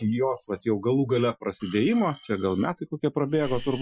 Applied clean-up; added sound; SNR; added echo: classical method Wiener filter.